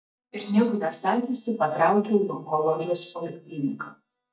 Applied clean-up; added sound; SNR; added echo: neural mask model DeepFilterNet 3.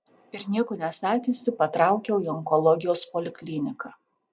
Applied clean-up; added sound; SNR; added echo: none; none; none; none.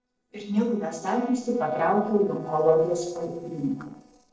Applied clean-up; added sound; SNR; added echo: neural separator model SepFormer DNS4.